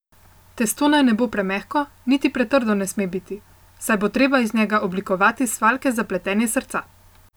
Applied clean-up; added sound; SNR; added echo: none; none; none; none.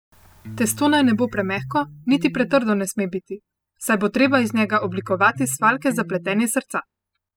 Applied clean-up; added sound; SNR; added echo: classical method spectral subtraction.